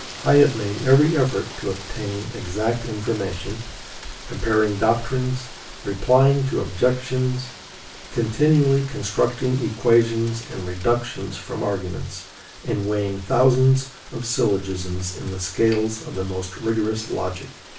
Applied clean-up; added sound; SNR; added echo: none; Rain; 16 dB; reverberation time 0.3 s.